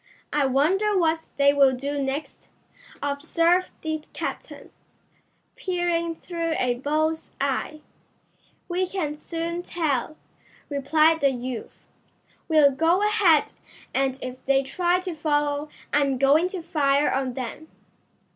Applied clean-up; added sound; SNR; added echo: none; none; none; none.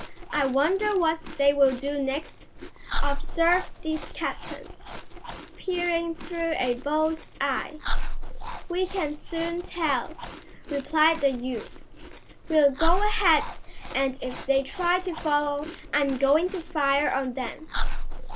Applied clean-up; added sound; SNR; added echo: none; Chewing, mastication; 3 dB; none.